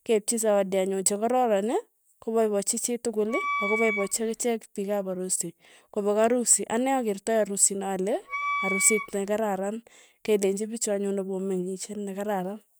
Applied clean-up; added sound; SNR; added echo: none; Wind instrument, woodwind instrument; 4 dB; none.